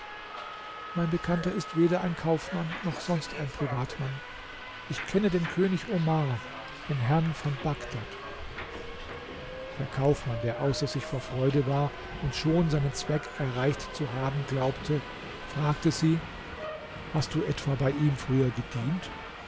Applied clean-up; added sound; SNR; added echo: none; Subway, metro, underground; 10 dB; none.